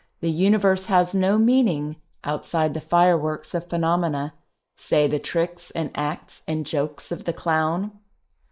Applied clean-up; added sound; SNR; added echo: neural mask model Resemble Enhance denoiser.